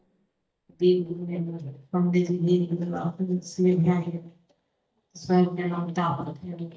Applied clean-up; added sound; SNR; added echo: neural mask model DeepFilterNet 3.